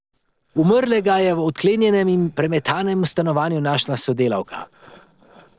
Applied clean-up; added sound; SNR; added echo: neural separator model SepFormer DNS4.